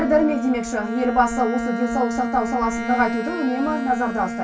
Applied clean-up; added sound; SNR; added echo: none; Bowed string instrument; 4 dB; reverberation time 0.2 s.